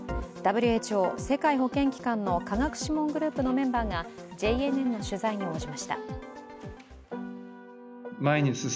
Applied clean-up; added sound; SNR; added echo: none; Piano; 14 dB; none.